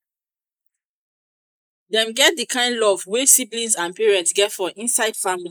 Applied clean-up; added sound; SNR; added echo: neural mask model Resemble Enhance denoiser.